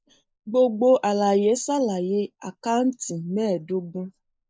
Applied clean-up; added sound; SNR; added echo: neural mask model Resemble Enhance denoiser.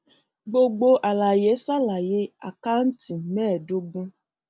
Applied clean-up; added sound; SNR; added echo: none; none; none; none.